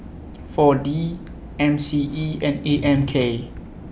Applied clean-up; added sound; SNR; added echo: none; Wood / Tools; 14 dB; none.